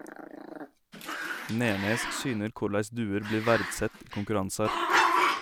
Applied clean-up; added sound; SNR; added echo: none; Growling; 0 dB; none.